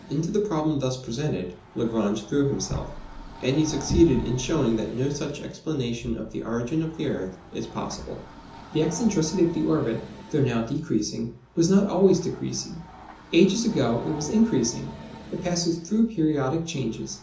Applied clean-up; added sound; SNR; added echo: none; Train; 19 dB; reverberation time 0.6 s.